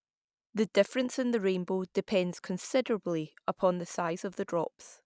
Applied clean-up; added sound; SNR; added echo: none; none; none; none.